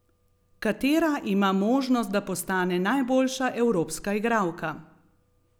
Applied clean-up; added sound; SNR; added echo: none; none; none; none.